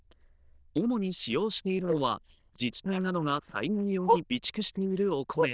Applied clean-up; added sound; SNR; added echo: neural diffusion model UNIVERSE++.